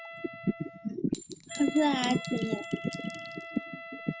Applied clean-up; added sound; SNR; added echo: none; Wind instrument, woodwind instrument + Chink, clink; 10 dB; none.